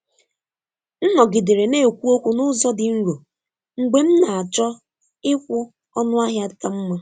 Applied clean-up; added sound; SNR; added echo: none; none; none; none.